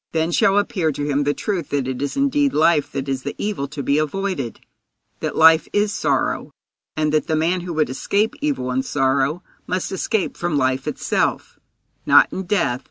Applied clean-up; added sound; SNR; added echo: none; none; none; none.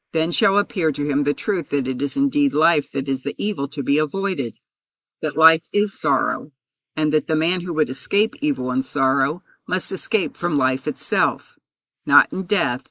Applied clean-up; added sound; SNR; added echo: neural mask model Resemble Enhance denoiser.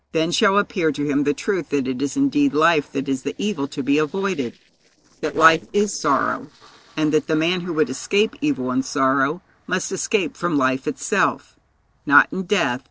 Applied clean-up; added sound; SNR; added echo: neural separator model SepFormer DNS4.